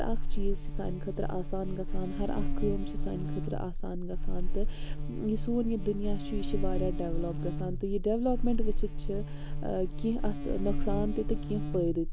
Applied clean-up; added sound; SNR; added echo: none; Buzz; -5 dB; none.